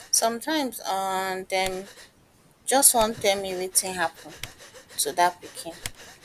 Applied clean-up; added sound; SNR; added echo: none; Breathing + Typing; 18 dB; none.